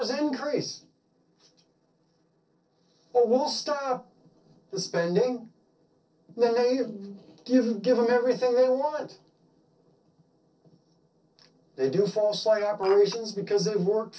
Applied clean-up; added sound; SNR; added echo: neural separator model SepFormer DNS4.